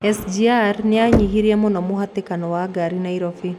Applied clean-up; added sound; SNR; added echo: none; Knock; 9 dB; none.